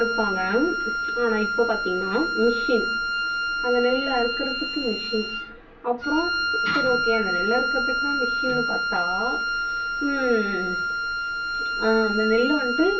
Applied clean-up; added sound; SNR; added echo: none; Wind instrument, woodwind instrument; 0 dB; reverberation time 0.2 s.